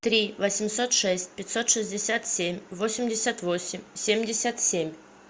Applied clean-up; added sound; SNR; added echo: none; none; none; none.